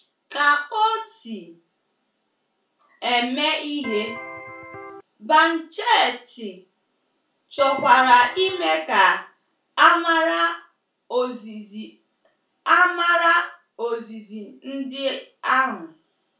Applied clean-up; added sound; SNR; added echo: none; Electric guitar; 13 dB; reverberation time 0.3 s.